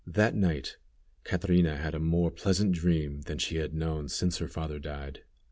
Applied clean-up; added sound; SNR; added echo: none; none; none; none.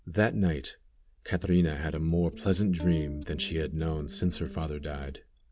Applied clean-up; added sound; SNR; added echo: none; Electric guitar; 15 dB; none.